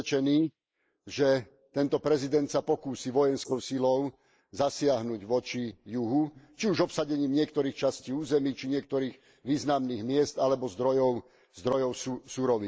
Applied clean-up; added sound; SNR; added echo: neural mask model Resemble Enhance denoiser.